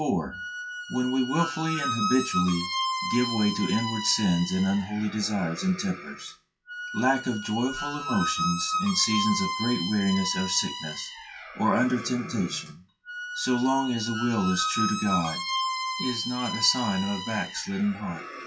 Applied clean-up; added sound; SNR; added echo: classical method WPE with log-MMSE.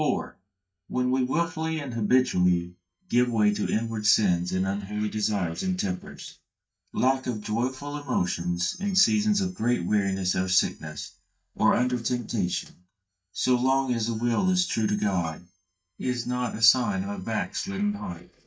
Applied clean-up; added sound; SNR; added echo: neural mask model DeepFilterNet 3.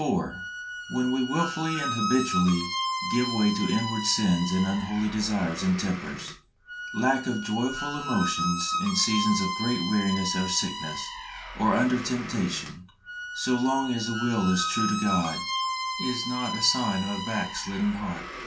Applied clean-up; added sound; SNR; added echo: none; Squeak; 6 dB; reverberation time 0.3 s.